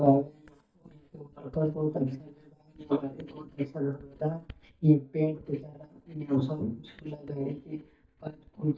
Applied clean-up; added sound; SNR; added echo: neural mask model DeepFilterNet 3.